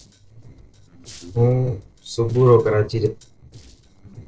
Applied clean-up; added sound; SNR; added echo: neural separator model SepFormer DNS4.